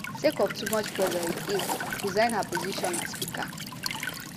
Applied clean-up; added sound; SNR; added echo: none; Walk, footsteps / Stream / Trickle, dribble / Chirp, tweet; 3 dB; none.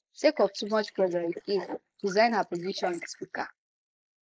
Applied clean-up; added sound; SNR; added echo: neural mask model Resemble Enhance denoiser.